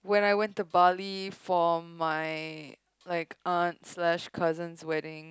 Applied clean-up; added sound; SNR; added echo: none; none; none; none.